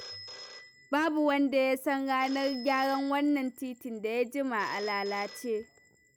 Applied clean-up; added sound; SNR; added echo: none; Telephone; 18 dB; none.